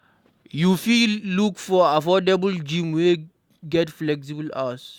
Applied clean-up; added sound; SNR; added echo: none; none; none; none.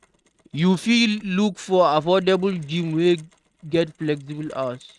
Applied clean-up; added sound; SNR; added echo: neural mask model RNNoise.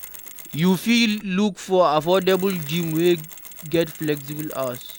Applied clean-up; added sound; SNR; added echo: none; Mechanisms; 17 dB; none.